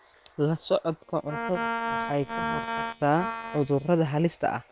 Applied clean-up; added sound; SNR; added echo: neural separator model SepFormer WHAM!.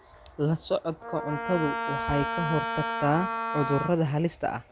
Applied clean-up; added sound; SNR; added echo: none; Wind instrument, woodwind instrument; 3 dB; none.